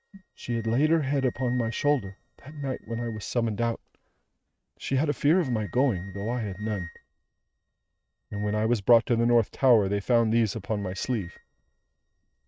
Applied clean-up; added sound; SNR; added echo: neural mask model RNNoise.